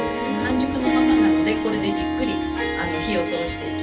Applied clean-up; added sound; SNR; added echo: none; Harp; -3 dB; reverberation time 0.2 s.